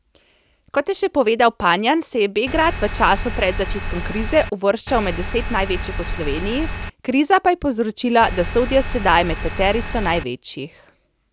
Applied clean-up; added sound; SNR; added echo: none; Engine; 5 dB; none.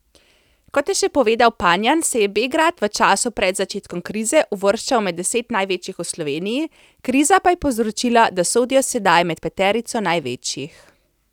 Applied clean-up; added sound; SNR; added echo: none; none; none; none.